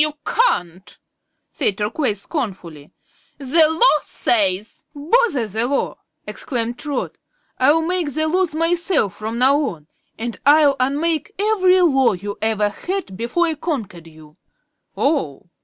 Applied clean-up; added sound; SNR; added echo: none; none; none; none.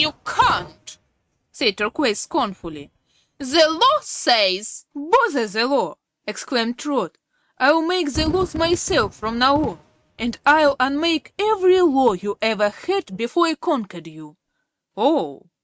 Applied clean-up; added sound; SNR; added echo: neural mask model RNNoise.